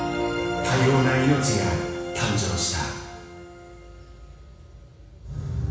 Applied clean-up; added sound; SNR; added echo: none; none; none; reverberation time 1.1 s.